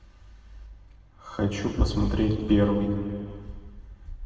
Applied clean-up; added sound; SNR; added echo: none; none; none; reverberation time 2.0 s.